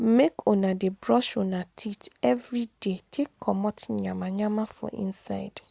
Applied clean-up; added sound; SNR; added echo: none; none; none; none.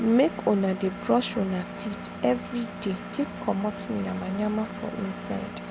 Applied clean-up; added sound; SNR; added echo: none; Engine; 10 dB; none.